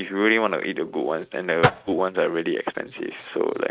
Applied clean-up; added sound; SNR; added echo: neural mask model RNNoise.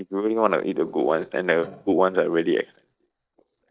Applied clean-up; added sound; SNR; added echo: neural mask model DeepFilterNet 3.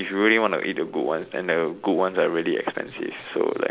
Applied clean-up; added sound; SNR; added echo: none; none; none; none.